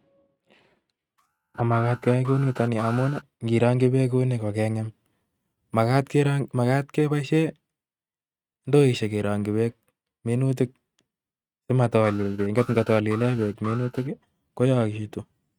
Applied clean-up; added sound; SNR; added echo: neural mask model RNNoise.